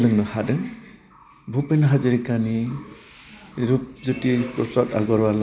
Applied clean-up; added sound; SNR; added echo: none; none; none; none.